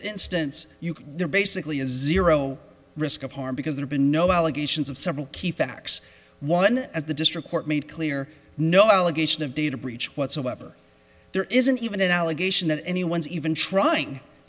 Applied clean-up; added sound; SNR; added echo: none; none; none; none.